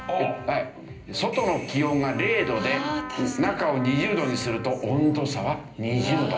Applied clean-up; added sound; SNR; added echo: none; Trumpet; 17 dB; reverberation time 0.5 s.